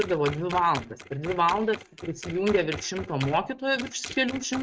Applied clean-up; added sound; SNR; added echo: neural mask model RNNoise.